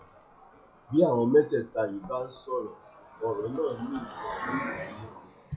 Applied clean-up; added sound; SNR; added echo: classical method WPE with log-MMSE.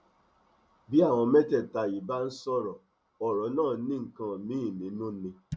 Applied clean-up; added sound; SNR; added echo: none; none; none; none.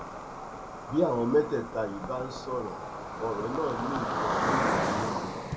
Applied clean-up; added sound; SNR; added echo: none; Cricket; 1 dB; reverberation time 1.0 s.